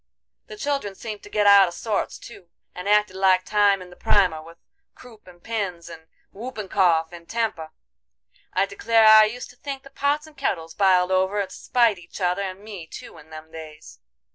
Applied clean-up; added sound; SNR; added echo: none; none; none; none.